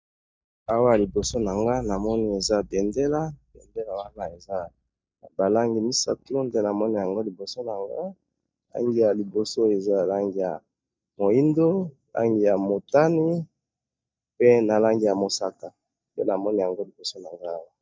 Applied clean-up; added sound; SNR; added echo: neural mask model DeepFilterNet 3.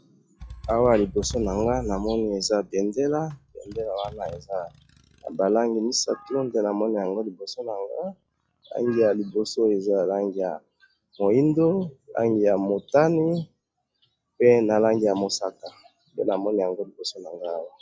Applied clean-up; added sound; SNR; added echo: classical method log-MMSE.